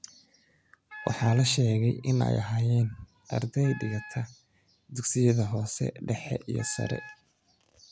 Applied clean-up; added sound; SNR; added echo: none; Wind instrument, woodwind instrument; 18 dB; none.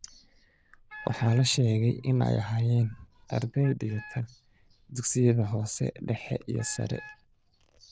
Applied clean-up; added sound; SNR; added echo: neural diffusion model UNIVERSE++.